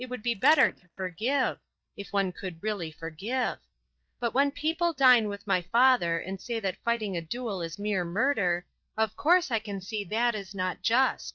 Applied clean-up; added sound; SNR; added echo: neural mask model DeepFilterNet 3.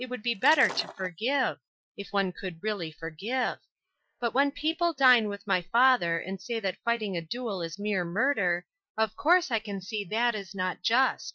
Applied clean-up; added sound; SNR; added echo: classical method Wiener filter.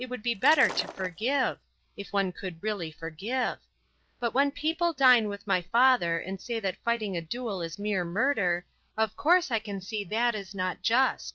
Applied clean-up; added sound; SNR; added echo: none; Shatter; 13 dB; none.